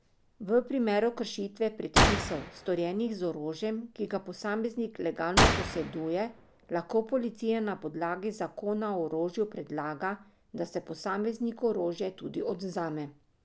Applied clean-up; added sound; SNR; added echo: none; Gunshot, gunfire; -1 dB; none.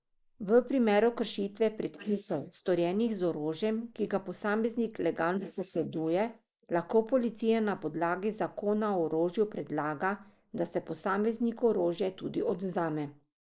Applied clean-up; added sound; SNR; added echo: neural mask model Resemble Enhance denoiser.